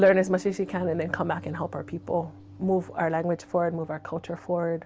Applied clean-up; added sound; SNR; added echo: none; none; none; none.